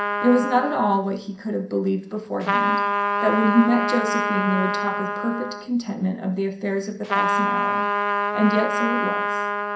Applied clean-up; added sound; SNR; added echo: none; Trumpet; 1 dB; reverberation time 0.5 s.